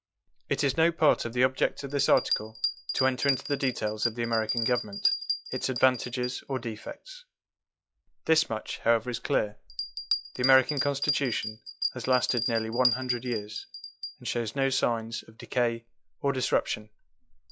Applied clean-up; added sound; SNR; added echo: classical method log-MMSE.